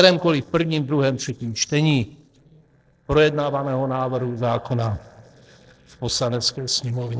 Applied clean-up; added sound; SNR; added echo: neural separator model SepFormer DNS4.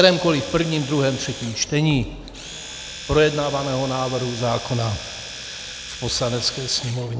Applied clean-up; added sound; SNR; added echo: none; Domestic sounds, home sounds; 13 dB; none.